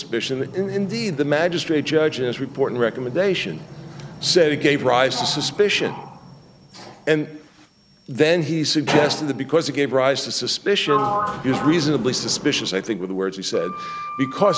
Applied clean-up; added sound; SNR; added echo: none; Sliding door; 10 dB; none.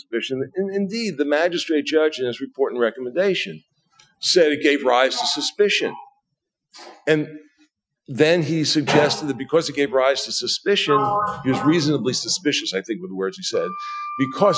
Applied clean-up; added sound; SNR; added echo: classical method Wiener filter.